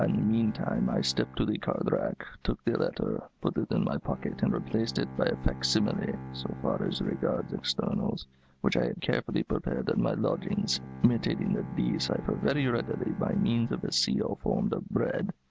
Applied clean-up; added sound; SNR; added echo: none; Bowed string instrument; 15 dB; none.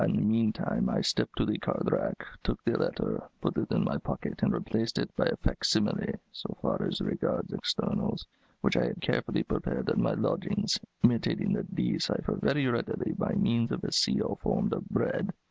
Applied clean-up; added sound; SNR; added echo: none; none; none; none.